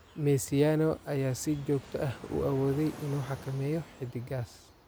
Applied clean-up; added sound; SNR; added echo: none; Fixed-wing aircraft, airplane; 19 dB; none.